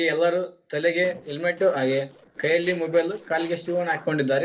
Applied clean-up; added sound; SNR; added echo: neural separator model SepFormer DNS4.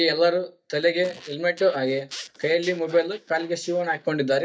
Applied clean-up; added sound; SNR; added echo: neural mask model DeepFilterNet 3.